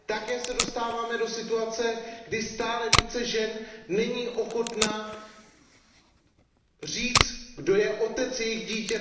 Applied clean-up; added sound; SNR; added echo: none; Packing tape, duct tape; 4 dB; reverberation time 1.0 s.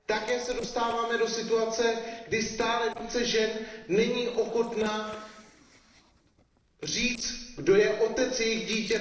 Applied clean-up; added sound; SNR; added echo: neural separator model SepFormer DNS4.